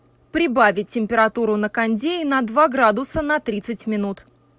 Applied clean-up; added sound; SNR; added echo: none; none; none; none.